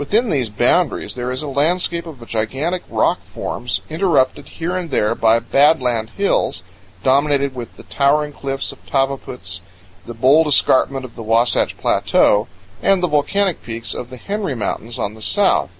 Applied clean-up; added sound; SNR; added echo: none; none; none; none.